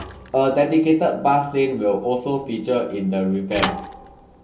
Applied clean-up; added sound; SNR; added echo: none; Thump, thud / Bicycle; 14 dB; reverberation time 0.2 s.